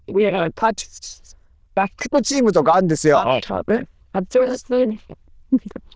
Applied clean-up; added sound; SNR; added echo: neural diffusion model UNIVERSE++.